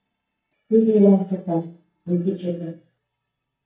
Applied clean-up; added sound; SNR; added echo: neural mask model DeepFilterNet 3.